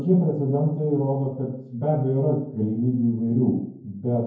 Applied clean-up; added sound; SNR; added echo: none; none; none; reverberation time 0.9 s.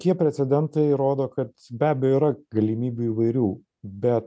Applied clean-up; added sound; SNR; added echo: none; none; none; none.